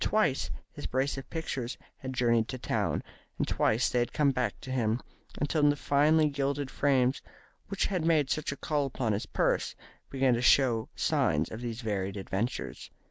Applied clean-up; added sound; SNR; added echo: none; none; none; none.